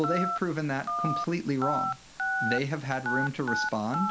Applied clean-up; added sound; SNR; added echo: none; Telephone; 1 dB; none.